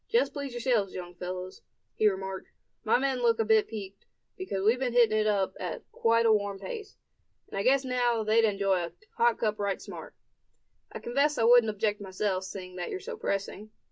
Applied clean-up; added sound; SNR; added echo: none; none; none; none.